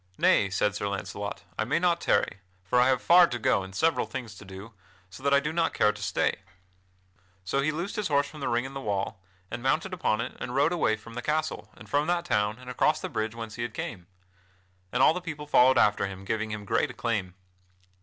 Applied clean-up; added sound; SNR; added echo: none; none; none; none.